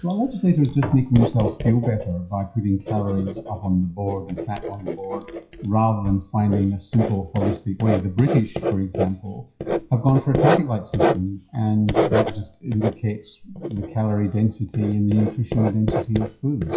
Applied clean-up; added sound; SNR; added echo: classical method WPE with log-MMSE.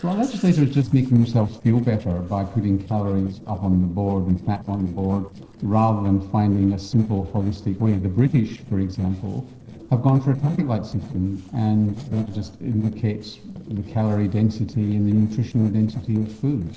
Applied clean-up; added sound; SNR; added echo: neural separator model SepFormer DNS4.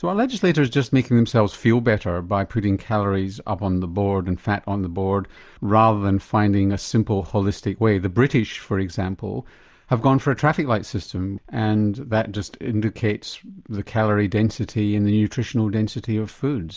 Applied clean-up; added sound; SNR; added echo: none; none; none; none.